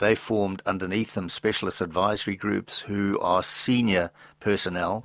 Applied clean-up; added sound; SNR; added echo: none; none; none; none.